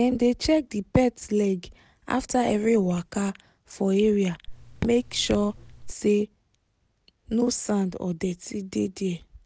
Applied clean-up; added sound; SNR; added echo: none; Raindrop / Drip; 10 dB; none.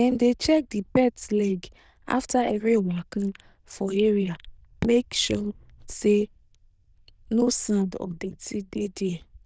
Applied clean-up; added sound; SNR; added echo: neural diffusion model UNIVERSE++.